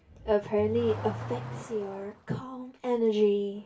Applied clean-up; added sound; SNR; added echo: none; Accelerating, revving, vroom / Car; 12 dB; reverberation time 0.2 s.